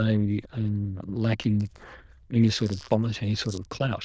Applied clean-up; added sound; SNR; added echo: neural diffusion model UNIVERSE++.